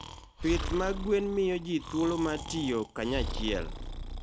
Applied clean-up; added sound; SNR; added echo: none; Breathing; 6 dB; none.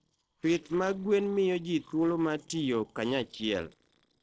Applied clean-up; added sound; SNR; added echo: neural separator model SepFormer DNS4.